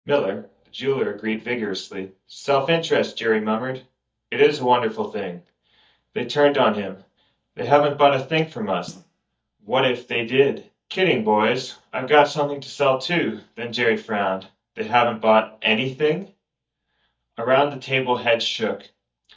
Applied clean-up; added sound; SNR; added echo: neural mask model DeepFilterNet 3.